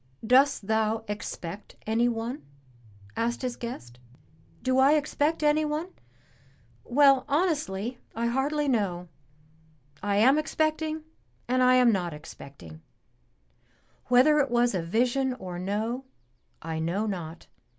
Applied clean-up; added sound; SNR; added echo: none; none; none; none.